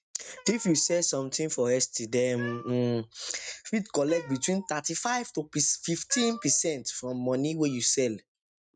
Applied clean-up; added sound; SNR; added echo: neural mask model RNNoise.